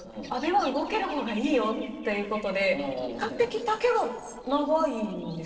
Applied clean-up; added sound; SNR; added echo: neural separator model SepFormer DNS4.